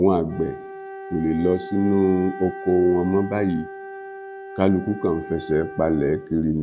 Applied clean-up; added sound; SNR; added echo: none; Wind instrument, woodwind instrument; 13 dB; none.